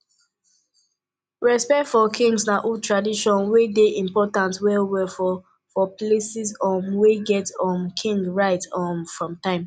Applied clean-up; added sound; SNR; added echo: none; none; none; none.